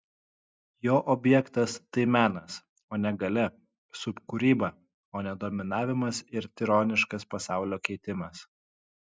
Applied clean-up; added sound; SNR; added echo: none; none; none; none.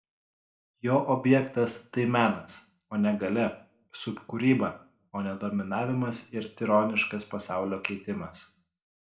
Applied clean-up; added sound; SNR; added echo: none; none; none; reverberation time 0.4 s.